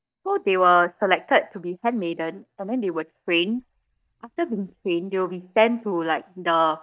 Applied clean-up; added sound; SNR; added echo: neural mask model DeepFilterNet 3.